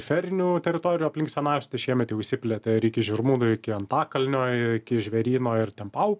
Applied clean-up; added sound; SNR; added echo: none; none; none; none.